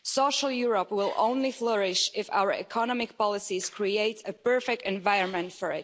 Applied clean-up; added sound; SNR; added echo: none; none; none; none.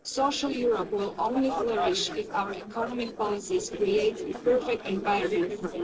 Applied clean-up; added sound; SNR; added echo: neural separator model SepFormer DNS4.